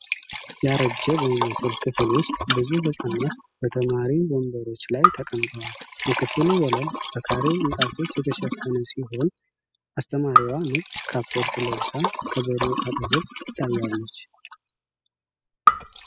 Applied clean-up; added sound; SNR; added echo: classical method spectral subtraction.